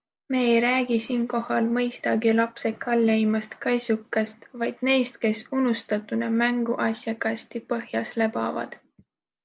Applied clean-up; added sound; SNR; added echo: none; none; none; none.